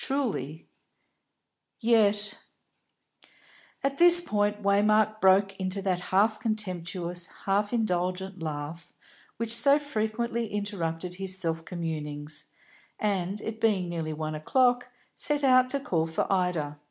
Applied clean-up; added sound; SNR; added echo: none; none; none; none.